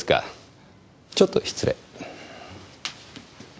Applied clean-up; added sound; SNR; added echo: none; none; none; none.